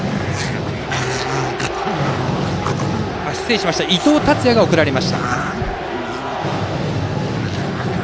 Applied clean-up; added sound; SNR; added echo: none; Growling; 8 dB; none.